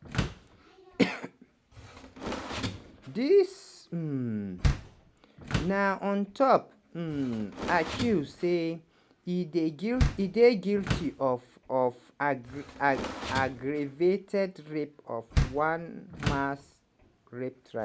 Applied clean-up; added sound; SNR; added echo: none; Door; 7 dB; none.